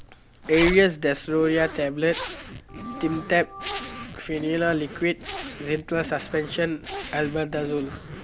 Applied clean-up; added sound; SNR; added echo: none; Organ + Zipper (clothing); 11 dB; none.